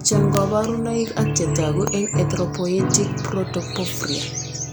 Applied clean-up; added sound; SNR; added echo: none; Piano; 1 dB; none.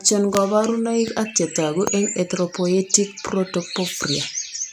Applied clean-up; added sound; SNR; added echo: none; none; none; none.